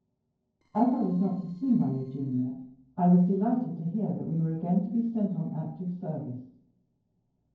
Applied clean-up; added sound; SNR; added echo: neural separator model SepFormer DNS4.